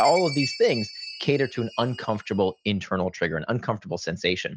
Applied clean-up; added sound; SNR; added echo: none; Chime; 14 dB; none.